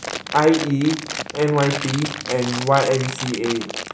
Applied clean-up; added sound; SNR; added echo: none; Crumpling, crinkling; 9 dB; none.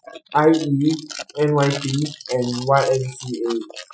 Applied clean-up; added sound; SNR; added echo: classical method Wiener filter.